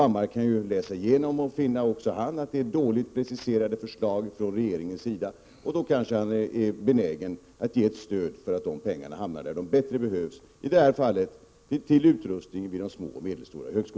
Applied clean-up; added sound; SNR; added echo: none; none; none; none.